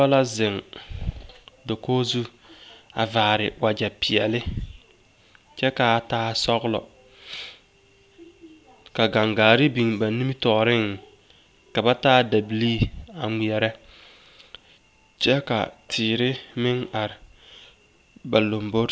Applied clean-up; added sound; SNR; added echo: none; none; none; none.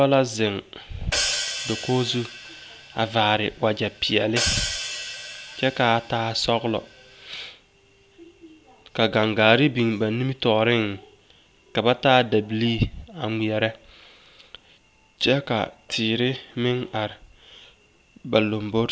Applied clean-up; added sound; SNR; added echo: none; Hi-hat; 7 dB; none.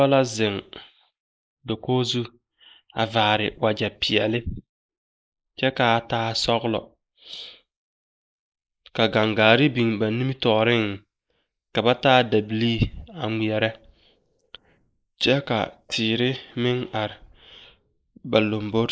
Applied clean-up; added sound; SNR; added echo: neural mask model Resemble Enhance denoiser.